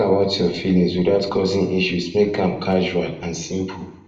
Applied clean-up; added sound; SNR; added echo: none; none; none; reverberation time 0.7 s.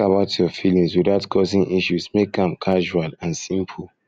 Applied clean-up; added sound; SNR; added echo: none; none; none; none.